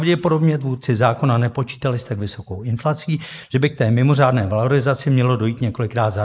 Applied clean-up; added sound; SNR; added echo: neural mask model Resemble Enhance denoiser.